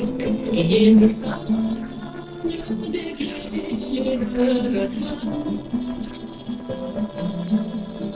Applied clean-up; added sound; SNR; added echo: neural separator model SepFormer DNS4.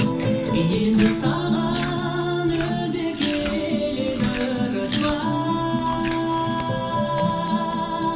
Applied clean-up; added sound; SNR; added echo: none; Chewing, mastication; 14 dB; reverberation time 0.7 s.